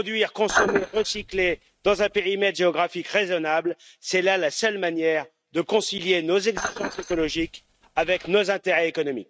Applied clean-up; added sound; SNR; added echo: neural mask model RNNoise.